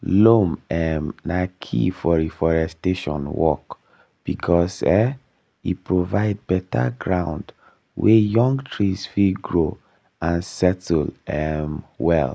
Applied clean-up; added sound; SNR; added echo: none; none; none; none.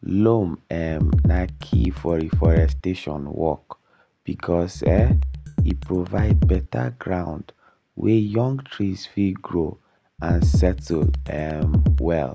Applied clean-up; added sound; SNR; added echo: none; Drum kit; -4 dB; none.